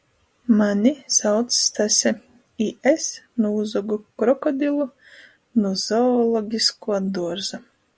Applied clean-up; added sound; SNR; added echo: none; none; none; none.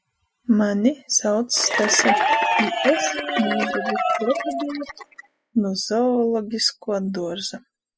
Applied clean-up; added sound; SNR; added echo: classical method spectral subtraction.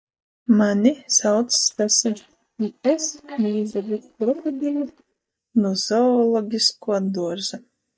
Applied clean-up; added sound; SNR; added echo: neural mask model DeepFilterNet 3.